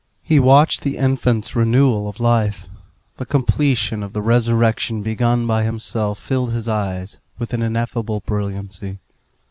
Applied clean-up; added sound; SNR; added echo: none; none; none; none.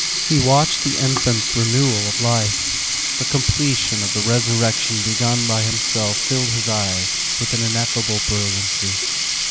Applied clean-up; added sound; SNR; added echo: none; Sink (filling or washing); -1 dB; none.